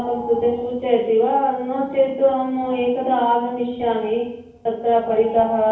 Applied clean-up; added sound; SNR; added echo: none; Bird; 20 dB; reverberation time 0.9 s.